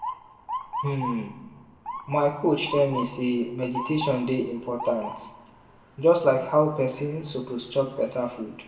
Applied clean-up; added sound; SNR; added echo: none; Motor vehicle (road) / Siren; 12 dB; reverberation time 0.8 s.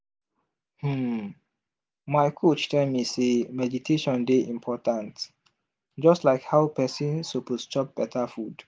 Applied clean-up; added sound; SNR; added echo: none; none; none; none.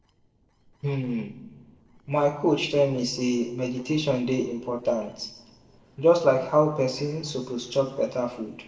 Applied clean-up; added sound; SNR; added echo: neural separator model SepFormer DNS4.